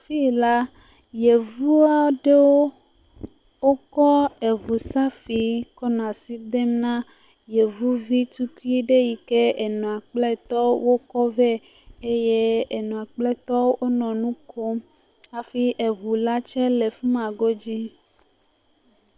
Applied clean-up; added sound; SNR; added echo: none; none; none; none.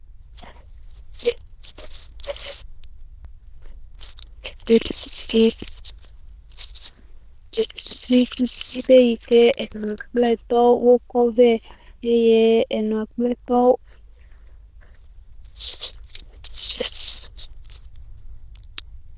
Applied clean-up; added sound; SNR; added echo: neural diffusion model UNIVERSE++.